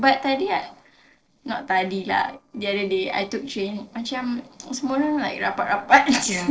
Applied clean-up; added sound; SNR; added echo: neural separator model SepFormer DNS4.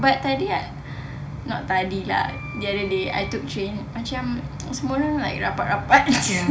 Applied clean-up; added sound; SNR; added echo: none; Wind instrument, woodwind instrument; 16 dB; reverberation time 0.4 s.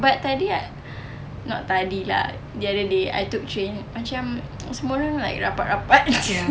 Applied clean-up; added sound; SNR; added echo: none; none; none; none.